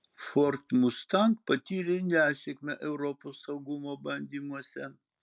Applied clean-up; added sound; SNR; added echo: none; none; none; none.